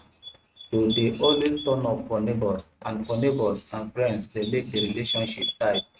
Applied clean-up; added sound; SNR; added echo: neural mask model RNNoise.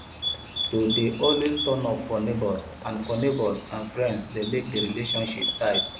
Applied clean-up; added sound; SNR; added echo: none; Bird; 5 dB; none.